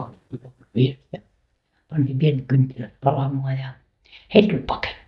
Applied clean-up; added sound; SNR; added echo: neural mask model DeepFilterNet 3.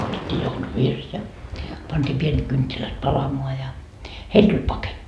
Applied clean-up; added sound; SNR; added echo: none; Thunder / Rain; 17 dB; none.